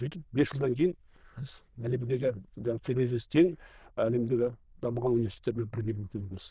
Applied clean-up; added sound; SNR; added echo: neural diffusion model UNIVERSE++.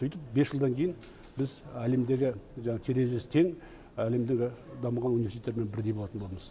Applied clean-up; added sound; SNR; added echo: none; none; none; none.